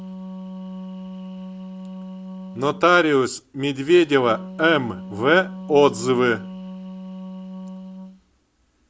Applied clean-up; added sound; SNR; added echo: none; Wind instrument, woodwind instrument; 13 dB; none.